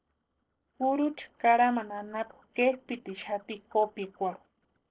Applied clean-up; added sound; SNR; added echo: neural separator model SepFormer DNS4.